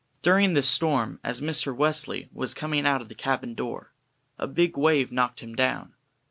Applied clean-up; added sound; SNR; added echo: none; none; none; none.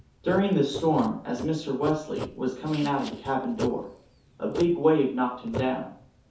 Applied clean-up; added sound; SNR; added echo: none; Writing; 12 dB; reverberation time 0.5 s.